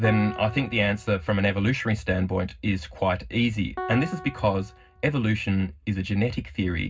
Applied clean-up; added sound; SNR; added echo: none; Piano; 15 dB; reverberation time 0.4 s.